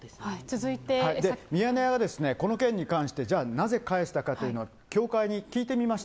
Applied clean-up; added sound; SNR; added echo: none; none; none; none.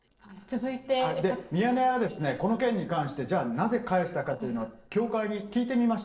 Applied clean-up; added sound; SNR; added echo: neural separator model SepFormer DNS4.